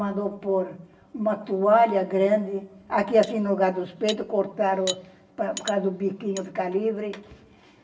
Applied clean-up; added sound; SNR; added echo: none; Cutlery, silverware; 15 dB; reverberation time 0.7 s.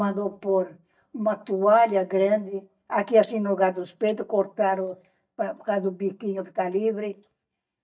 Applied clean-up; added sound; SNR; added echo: neural mask model DeepFilterNet 3.